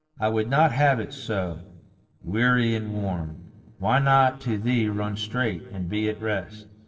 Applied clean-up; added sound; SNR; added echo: neural separator model SepFormer DNS4.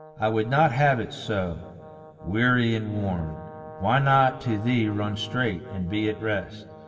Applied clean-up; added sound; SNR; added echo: none; Brass instrument; 19 dB; reverberation time 1.9 s.